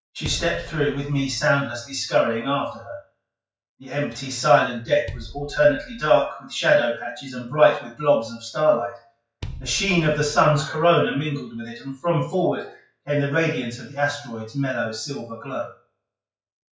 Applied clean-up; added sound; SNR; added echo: classical method WPE with log-MMSE.